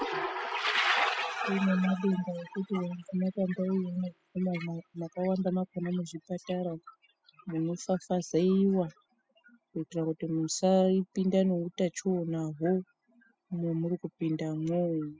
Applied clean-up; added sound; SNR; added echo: classical method spectral subtraction.